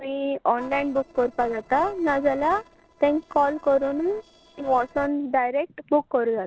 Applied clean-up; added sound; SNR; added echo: neural separator model SepFormer DNS4.